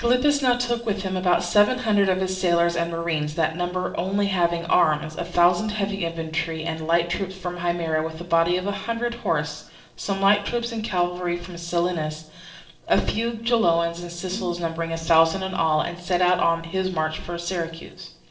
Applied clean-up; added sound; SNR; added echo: neural separator model SepFormer DNS4.